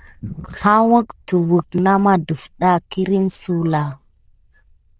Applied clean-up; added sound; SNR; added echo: neural diffusion model UNIVERSE++.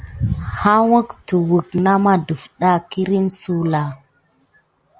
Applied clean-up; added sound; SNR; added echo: none; none; none; none.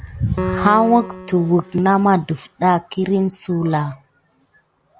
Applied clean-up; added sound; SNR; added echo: none; Piano; 12 dB; none.